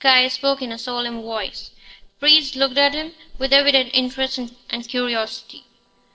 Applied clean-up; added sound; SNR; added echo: neural separator model SepFormer DNS4.